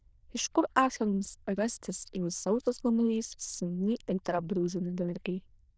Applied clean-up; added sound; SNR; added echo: neural diffusion model UNIVERSE++.